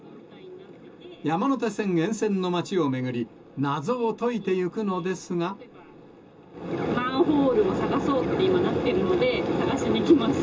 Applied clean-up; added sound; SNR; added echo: none; none; none; reverberation time 0.2 s.